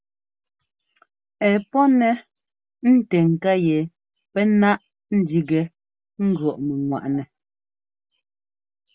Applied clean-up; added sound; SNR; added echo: none; none; none; none.